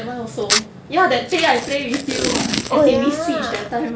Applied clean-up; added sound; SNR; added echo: none; Packing tape, duct tape; 7 dB; none.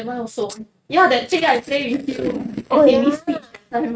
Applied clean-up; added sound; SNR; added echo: neural mask model RNNoise.